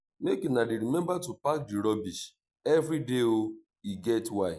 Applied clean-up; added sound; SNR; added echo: none; none; none; none.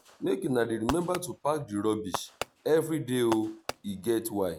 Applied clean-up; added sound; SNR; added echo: none; Fireworks; 12 dB; none.